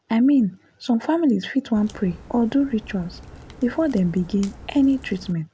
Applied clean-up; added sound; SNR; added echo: none; Crack; 19 dB; none.